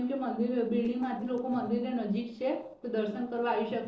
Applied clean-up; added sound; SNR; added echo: neural separator model SepFormer DNS4.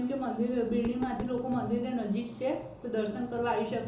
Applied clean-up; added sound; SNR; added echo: none; Tap; 18 dB; reverberation time 0.6 s.